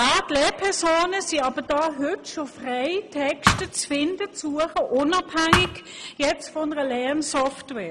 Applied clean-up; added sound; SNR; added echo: none; Thump, thud; -2 dB; none.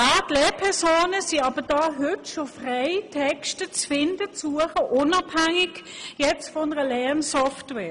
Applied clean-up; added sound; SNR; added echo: none; none; none; none.